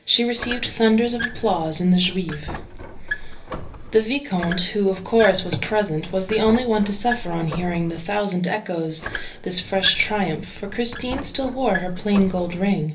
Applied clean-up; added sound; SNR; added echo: none; Squeak; 11 dB; reverberation time 0.3 s.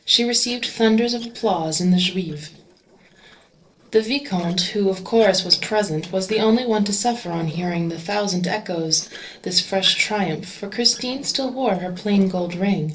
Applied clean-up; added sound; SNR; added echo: neural separator model SepFormer DNS4.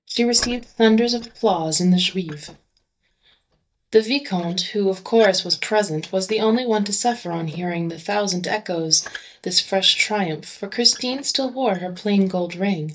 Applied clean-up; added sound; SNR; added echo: neural mask model DeepFilterNet 3.